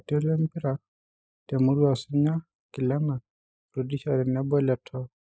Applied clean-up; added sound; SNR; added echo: neural mask model Resemble Enhance denoiser.